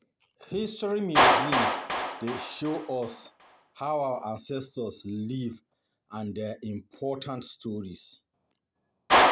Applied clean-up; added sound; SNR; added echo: none; Clapping; -4 dB; none.